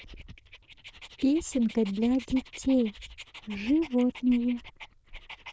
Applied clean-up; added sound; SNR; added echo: neural diffusion model UNIVERSE++.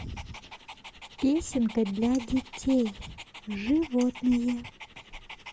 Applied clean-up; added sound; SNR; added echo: none; Cutlery, silverware + Dog; 17 dB; none.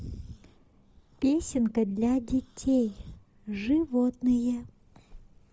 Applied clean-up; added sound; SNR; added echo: none; none; none; none.